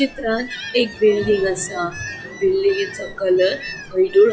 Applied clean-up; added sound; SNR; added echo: classical method log-MMSE.